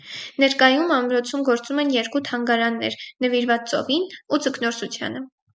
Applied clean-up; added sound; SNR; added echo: none; none; none; none.